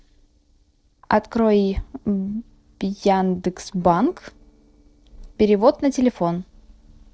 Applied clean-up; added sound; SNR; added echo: neural separator model SepFormer DNS4.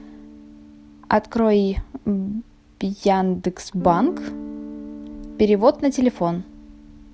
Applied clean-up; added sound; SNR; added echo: none; Guitar; 15 dB; none.